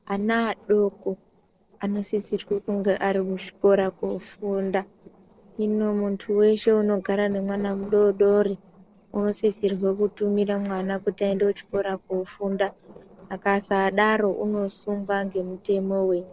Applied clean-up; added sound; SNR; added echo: neural separator model SepFormer DNS4.